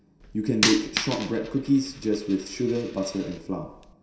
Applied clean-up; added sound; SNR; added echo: none; Coin (dropping); 7 dB; reverberation time 0.7 s.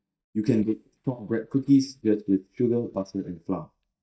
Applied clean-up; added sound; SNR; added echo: neural mask model DeepFilterNet 3.